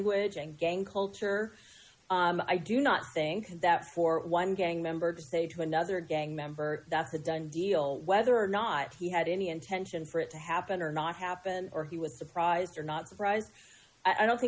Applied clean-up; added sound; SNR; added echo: none; none; none; none.